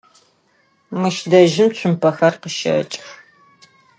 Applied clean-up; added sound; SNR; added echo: none; none; none; none.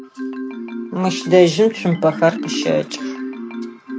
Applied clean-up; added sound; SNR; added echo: none; Marimba, xylophone; 9 dB; none.